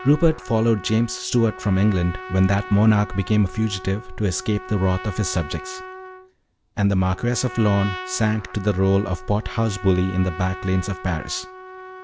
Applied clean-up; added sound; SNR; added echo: none; Trumpet; 15 dB; none.